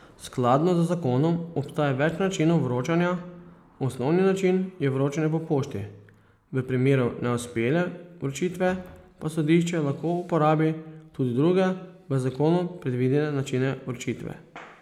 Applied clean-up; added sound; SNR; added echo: none; none; none; none.